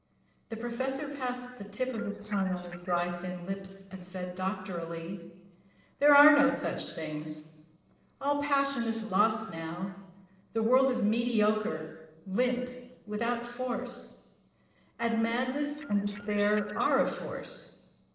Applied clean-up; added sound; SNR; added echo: neural separator model SepFormer DNS4.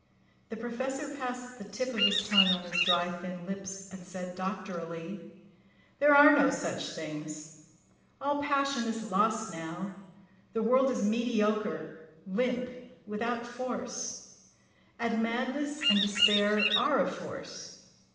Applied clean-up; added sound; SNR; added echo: none; Bird vocalization, bird call, bird song; -3 dB; reverberation time 1.0 s.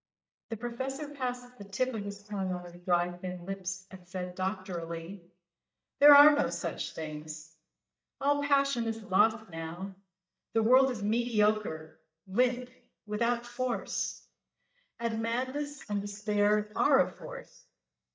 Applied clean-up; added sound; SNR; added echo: neural mask model DeepFilterNet 3.